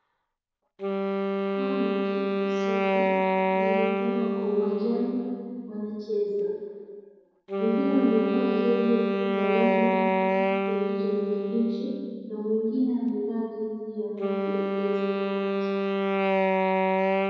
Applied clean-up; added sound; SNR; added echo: none; Wind instrument, woodwind instrument; -2 dB; reverberation time 2.2 s.